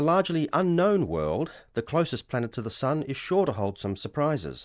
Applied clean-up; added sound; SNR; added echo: none; none; none; none.